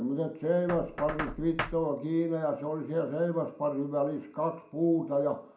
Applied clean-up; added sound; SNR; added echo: none; Knock; 14 dB; reverberation time 0.4 s.